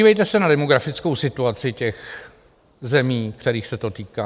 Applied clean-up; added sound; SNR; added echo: none; none; none; none.